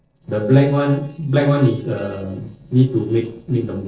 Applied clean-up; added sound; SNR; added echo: neural separator model SepFormer DNS4.